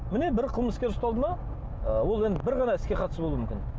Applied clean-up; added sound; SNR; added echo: none; none; none; none.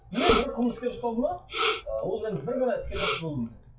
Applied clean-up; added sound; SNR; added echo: classical method WPE with log-MMSE.